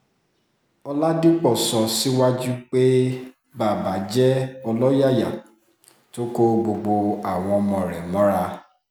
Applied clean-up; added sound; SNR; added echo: none; none; none; none.